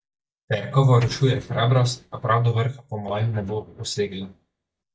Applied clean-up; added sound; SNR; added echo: neural mask model DeepFilterNet 3.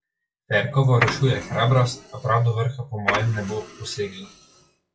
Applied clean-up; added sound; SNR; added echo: classical method WPE with log-MMSE.